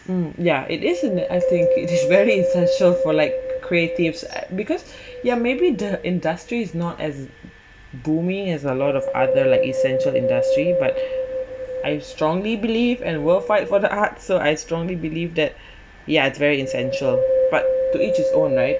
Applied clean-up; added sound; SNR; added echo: none; Wind; 1 dB; none.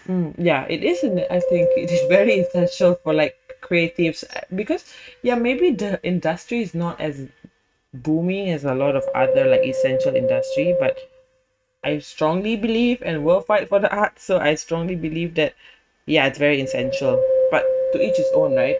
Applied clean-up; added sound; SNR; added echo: neural mask model RNNoise.